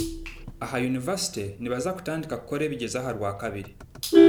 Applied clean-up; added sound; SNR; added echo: none; Vehicle horn, car horn, honking; -5 dB; none.